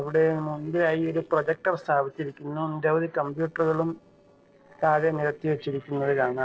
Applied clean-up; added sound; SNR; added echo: neural separator model SepFormer DNS4.